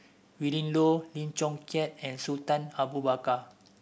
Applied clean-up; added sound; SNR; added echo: none; none; none; none.